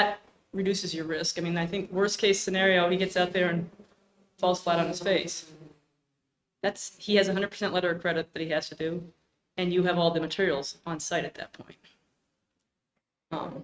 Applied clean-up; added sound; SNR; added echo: neural mask model RNNoise.